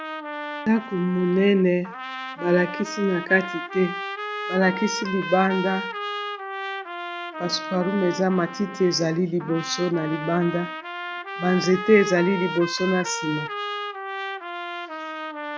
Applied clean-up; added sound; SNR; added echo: none; Trumpet; 8 dB; none.